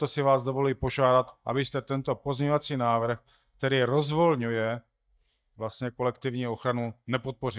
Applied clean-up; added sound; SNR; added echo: neural mask model DeepFilterNet 3.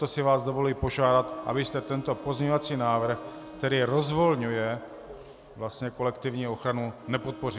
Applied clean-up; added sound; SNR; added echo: none; Wind instrument, woodwind instrument; 19 dB; none.